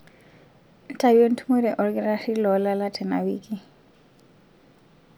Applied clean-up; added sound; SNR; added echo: none; none; none; none.